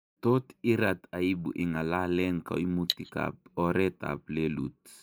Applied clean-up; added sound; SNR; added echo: neural mask model Resemble Enhance denoiser.